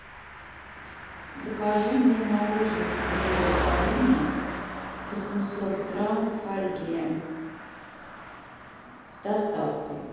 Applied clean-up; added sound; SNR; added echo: none; Car passing by; 5 dB; reverberation time 1.2 s.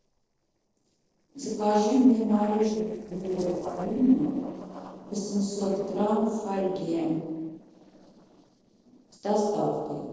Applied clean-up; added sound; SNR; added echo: neural separator model SepFormer DNS4.